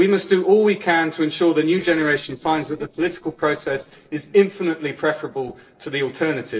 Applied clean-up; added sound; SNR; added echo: neural separator model SepFormer DNS4.